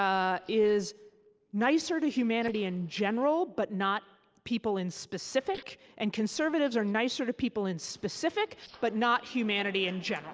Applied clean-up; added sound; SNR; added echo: neural separator model SepFormer DNS4.